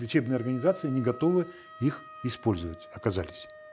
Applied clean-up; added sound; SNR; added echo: none; Wind instrument, woodwind instrument; 18 dB; none.